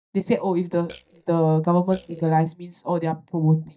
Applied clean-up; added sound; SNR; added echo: neural mask model DeepFilterNet 3.